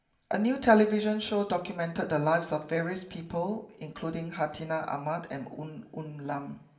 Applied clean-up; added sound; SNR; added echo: none; none; none; reverberation time 0.8 s.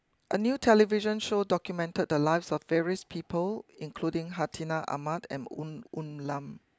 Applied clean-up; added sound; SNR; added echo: none; none; none; none.